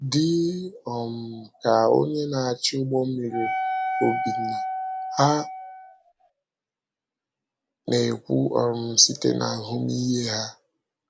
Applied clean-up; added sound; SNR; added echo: none; Wind instrument, woodwind instrument; 4 dB; none.